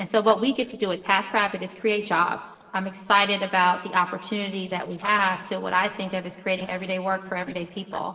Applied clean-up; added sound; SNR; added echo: neural separator model SepFormer DNS4.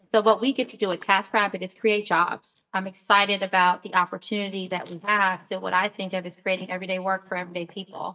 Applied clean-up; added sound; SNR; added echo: neural mask model DeepFilterNet 3.